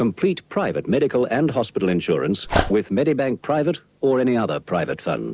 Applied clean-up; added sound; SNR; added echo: none; Dog; 5 dB; none.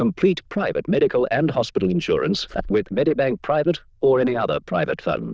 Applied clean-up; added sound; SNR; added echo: neural diffusion model UNIVERSE++.